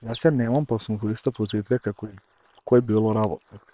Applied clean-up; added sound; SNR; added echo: neural separator model SepFormer WHAM!.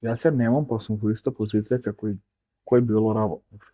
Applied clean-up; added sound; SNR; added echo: neural mask model DeepFilterNet 3.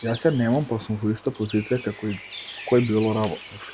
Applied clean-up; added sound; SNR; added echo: none; Bird; 17 dB; none.